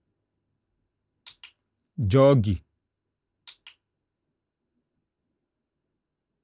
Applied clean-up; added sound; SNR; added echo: none; none; none; none.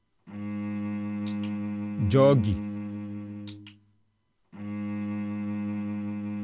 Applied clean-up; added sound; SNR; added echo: none; Bowed string instrument; 2 dB; none.